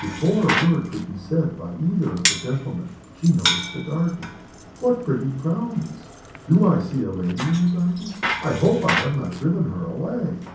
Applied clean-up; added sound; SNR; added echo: none; Bicycle; 7 dB; reverberation time 0.6 s.